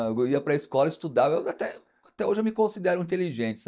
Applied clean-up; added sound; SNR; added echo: neural mask model DeepFilterNet 3.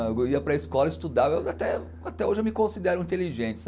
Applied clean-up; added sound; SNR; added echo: none; Bass guitar; 15 dB; none.